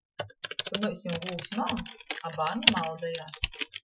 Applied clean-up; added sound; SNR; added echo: classical method Wiener filter.